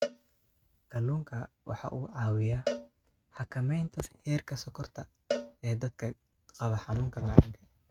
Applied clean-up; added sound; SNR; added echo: neural mask model RNNoise.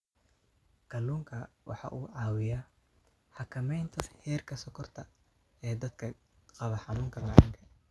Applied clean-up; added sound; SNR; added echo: none; none; none; none.